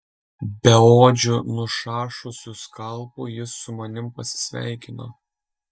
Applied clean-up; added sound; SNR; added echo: neural mask model DeepFilterNet 3.